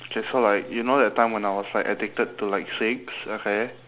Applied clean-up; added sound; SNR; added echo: none; none; none; none.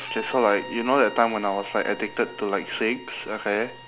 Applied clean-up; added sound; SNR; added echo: none; Bowed string instrument; 16 dB; none.